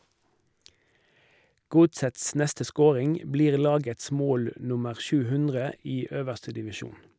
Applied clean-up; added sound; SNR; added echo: none; none; none; none.